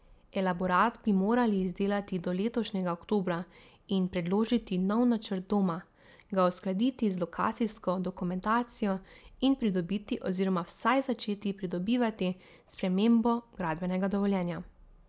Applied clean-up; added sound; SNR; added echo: none; none; none; none.